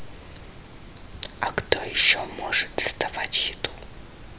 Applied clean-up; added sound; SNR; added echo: none; none; none; none.